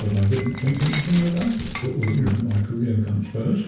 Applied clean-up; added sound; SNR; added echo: none; Shatter; 14 dB; reverberation time 0.6 s.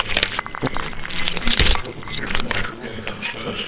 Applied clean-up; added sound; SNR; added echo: neural separator model SepFormer WHAMR!.